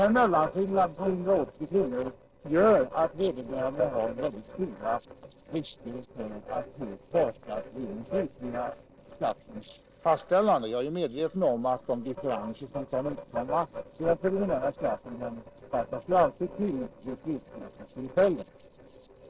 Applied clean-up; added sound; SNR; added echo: neural separator model SepFormer DNS4.